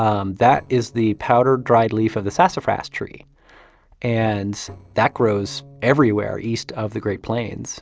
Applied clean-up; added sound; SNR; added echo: neural separator model SepFormer DNS4.